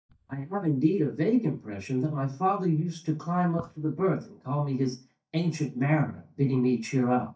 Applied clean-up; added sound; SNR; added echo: neural mask model DeepFilterNet 3.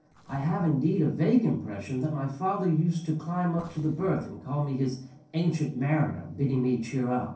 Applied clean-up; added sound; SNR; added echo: neural separator model SepFormer DNS4.